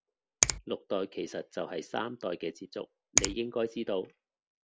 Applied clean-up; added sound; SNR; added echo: none; Finger snapping; -3 dB; none.